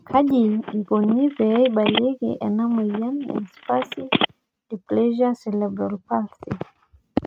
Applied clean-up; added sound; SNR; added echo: neural mask model RNNoise.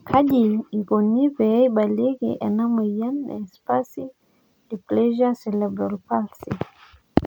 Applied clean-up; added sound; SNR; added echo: none; none; none; none.